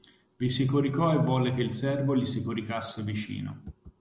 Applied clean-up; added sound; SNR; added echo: none; none; none; none.